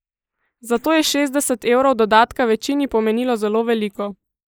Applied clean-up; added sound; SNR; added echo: neural mask model Resemble Enhance denoiser.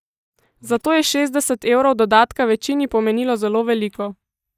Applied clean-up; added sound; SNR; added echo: neural mask model DeepFilterNet 3.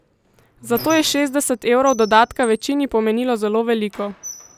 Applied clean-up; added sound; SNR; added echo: none; Squeak; 19 dB; none.